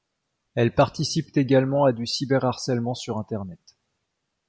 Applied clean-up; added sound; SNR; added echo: none; none; none; none.